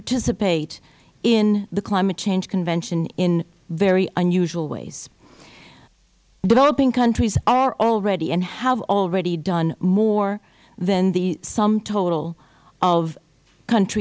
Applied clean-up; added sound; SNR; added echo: none; none; none; none.